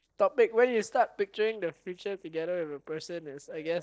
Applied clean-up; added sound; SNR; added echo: neural separator model SepFormer DNS4.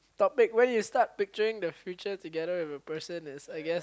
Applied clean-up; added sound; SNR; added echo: none; none; none; none.